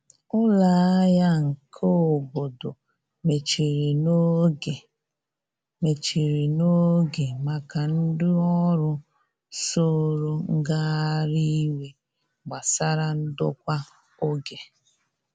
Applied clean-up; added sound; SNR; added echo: none; none; none; none.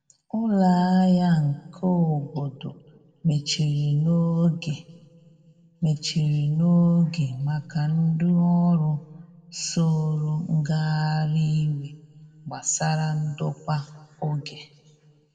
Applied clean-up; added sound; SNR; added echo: none; none; none; reverberation time 1.3 s.